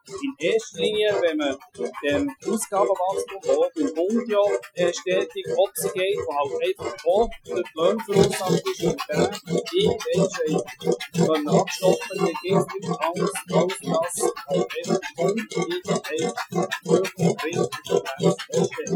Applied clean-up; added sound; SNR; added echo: classical method Wiener filter.